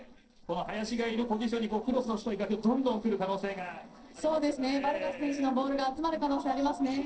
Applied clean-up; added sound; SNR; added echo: neural separator model SepFormer DNS4.